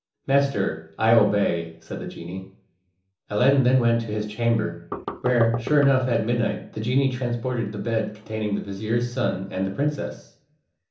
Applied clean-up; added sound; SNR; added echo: none; Knock; 7 dB; reverberation time 1.2 s.